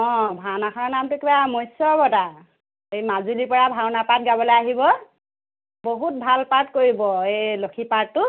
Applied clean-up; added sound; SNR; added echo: none; none; none; none.